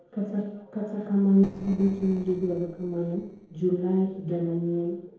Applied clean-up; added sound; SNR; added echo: neural separator model SepFormer DNS4.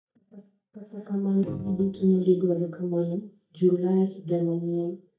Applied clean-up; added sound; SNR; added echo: neural mask model DeepFilterNet 3.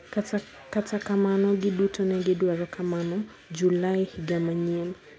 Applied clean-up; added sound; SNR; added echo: none; none; none; none.